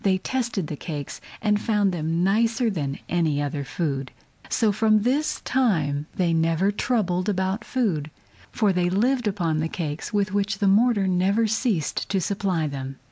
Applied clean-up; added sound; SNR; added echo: none; none; none; none.